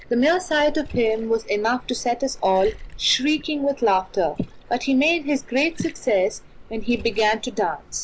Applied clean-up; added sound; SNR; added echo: none; Liquid; 16 dB; none.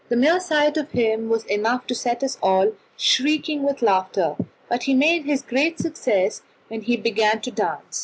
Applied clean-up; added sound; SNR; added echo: none; none; none; none.